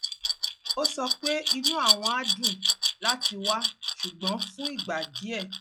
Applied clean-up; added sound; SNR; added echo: classical method log-MMSE.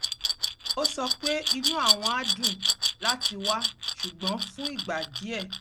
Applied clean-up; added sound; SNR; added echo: none; Glass; -4 dB; none.